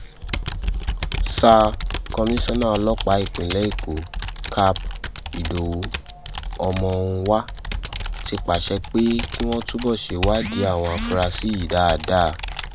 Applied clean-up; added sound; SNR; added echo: none; Computer keyboard; 6 dB; none.